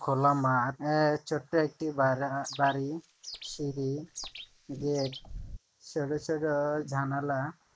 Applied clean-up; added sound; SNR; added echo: neural mask model Resemble Enhance denoiser.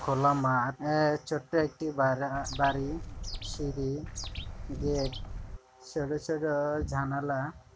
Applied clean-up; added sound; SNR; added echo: none; Bird; 8 dB; none.